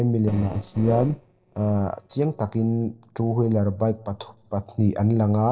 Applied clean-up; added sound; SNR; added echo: neural separator model SepFormer DNS4.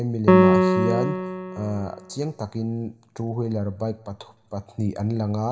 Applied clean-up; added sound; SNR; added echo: none; Piano; -5 dB; reverberation time 0.9 s.